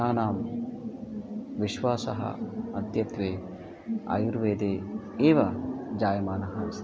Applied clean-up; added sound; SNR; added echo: none; none; none; none.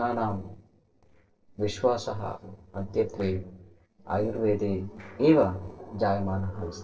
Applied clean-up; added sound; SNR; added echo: neural separator model SepFormer DNS4.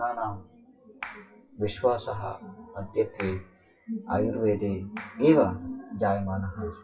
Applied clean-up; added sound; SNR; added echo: classical method WPE with log-MMSE.